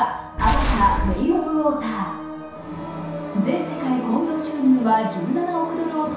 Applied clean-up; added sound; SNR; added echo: none; Boom; 5 dB; reverberation time 0.7 s.